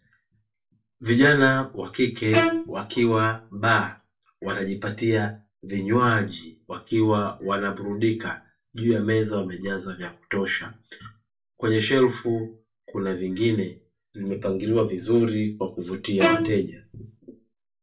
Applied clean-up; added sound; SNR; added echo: none; Bowed string instrument; 2 dB; reverberation time 0.2 s.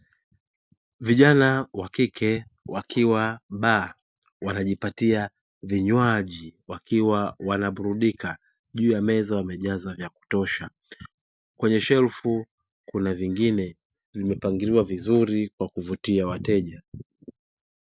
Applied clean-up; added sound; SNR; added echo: none; none; none; none.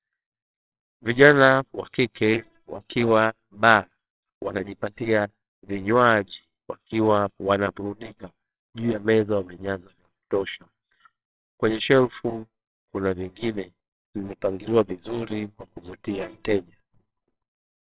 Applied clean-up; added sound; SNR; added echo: neural separator model SepFormer WHAMR!.